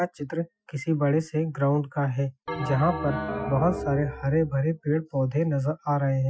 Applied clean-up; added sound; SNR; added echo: classical method Wiener filter.